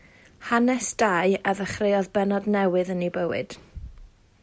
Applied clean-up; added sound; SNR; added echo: none; none; none; none.